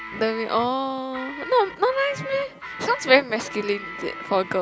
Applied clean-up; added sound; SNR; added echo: none; Guitar; 13 dB; none.